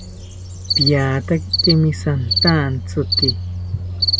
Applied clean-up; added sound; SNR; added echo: none; Cricket; 1 dB; none.